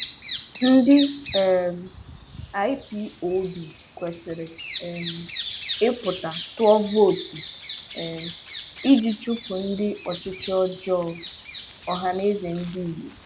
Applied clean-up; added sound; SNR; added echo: none; Bird vocalization, bird call, bird song; 7 dB; none.